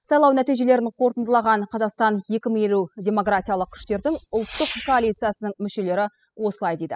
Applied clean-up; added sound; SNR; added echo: classical method spectral subtraction.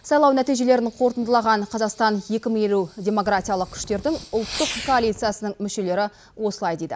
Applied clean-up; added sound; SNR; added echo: none; Wind + Fireworks; 17 dB; none.